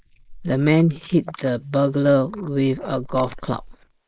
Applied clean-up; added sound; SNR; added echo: neural mask model Resemble Enhance denoiser.